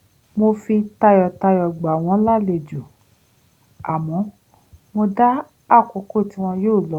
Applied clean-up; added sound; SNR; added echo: none; none; none; none.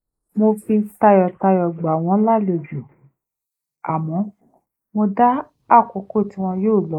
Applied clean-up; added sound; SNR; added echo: neural mask model Resemble Enhance denoiser.